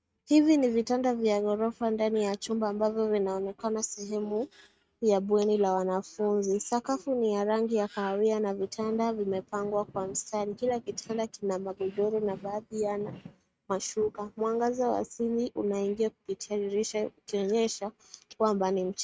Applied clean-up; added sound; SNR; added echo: neural mask model RNNoise.